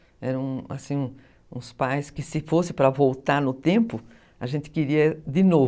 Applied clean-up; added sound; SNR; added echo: none; none; none; none.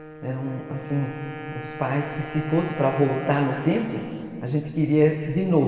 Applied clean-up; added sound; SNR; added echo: none; Wind instrument, woodwind instrument; 13 dB; reverberation time 2.4 s.